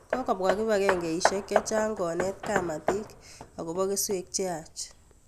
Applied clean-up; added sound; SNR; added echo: none; Hammer; 4 dB; none.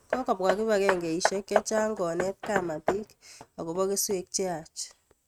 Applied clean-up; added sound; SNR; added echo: neural mask model RNNoise.